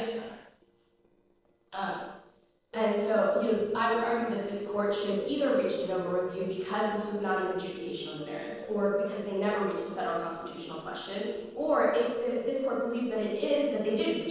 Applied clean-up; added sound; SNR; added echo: neural separator model SepFormer DNS4.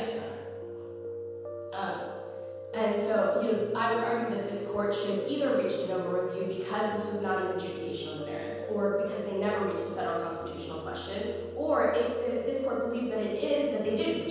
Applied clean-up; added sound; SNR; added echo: none; Piano; 8 dB; reverberation time 1.2 s.